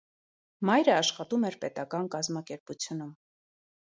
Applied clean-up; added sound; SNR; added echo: none; none; none; none.